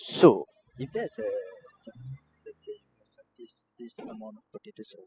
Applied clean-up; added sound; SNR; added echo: classical method spectral subtraction.